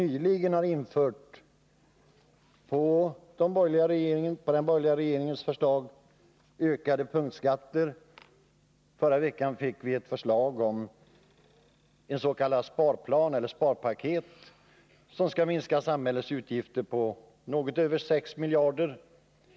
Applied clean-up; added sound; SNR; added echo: none; none; none; none.